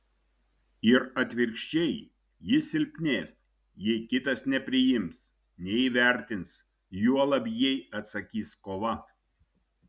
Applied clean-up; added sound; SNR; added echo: none; none; none; none.